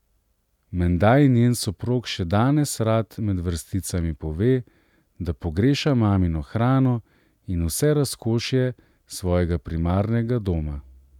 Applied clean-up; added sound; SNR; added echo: none; none; none; none.